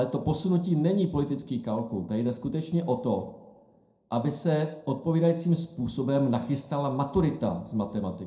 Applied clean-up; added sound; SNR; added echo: neural separator model SepFormer DNS4.